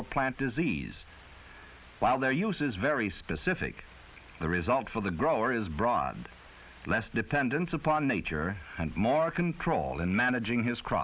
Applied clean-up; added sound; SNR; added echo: none; none; none; none.